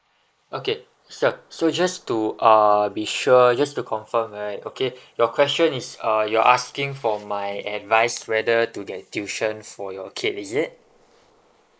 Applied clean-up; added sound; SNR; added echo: neural mask model Resemble Enhance denoiser.